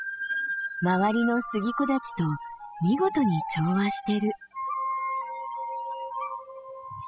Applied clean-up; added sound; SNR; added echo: classical method spectral subtraction.